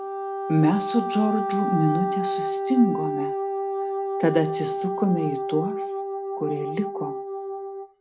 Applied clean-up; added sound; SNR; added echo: none; Wind instrument, woodwind instrument; 2 dB; none.